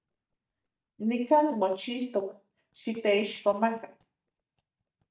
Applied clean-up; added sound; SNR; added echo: neural mask model DeepFilterNet 3.